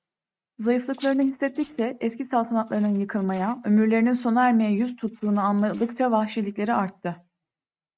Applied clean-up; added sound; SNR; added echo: neural mask model RNNoise.